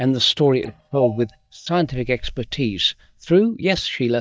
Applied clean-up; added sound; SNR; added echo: neural mask model DeepFilterNet 3.